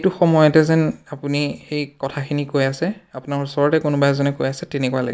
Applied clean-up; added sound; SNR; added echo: none; none; none; none.